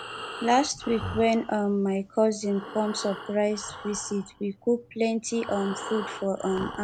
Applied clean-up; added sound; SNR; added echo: none; Breathing; 12 dB; none.